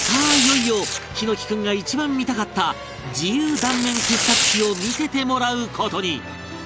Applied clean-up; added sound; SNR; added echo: none; Tearing; 3 dB; none.